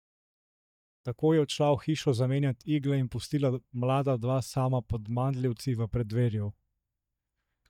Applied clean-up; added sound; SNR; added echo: neural mask model DeepFilterNet 3.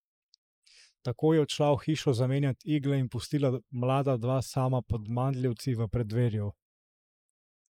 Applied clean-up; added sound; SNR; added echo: neural mask model Resemble Enhance denoiser.